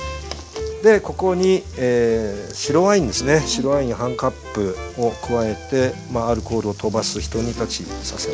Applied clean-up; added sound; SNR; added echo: none; none; none; none.